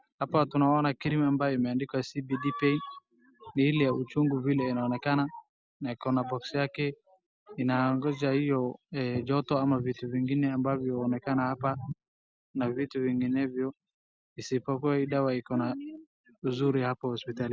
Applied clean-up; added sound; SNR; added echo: none; none; none; none.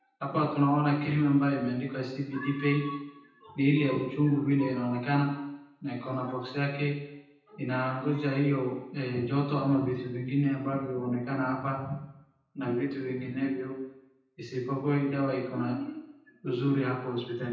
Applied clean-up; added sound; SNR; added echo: none; none; none; reverberation time 0.9 s.